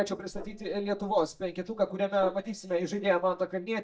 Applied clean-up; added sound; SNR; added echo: neural mask model DeepFilterNet 3.